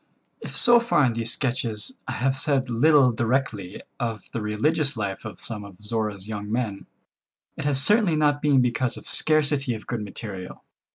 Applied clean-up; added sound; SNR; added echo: none; none; none; none.